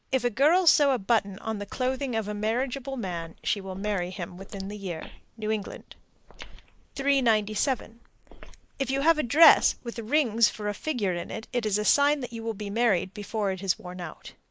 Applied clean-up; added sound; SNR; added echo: neural mask model Resemble Enhance denoiser.